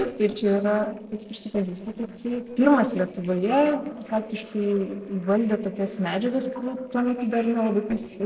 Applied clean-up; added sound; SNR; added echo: neural separator model SepFormer DNS4.